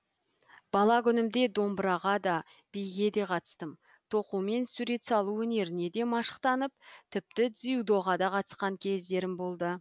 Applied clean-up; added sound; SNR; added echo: none; none; none; none.